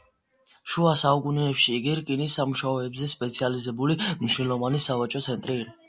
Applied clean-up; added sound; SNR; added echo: none; none; none; none.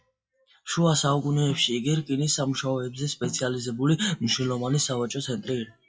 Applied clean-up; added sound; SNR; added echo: classical method WPE with log-MMSE.